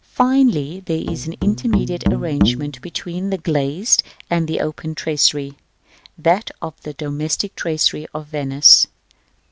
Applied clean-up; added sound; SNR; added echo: none; Musical instrument; 3 dB; none.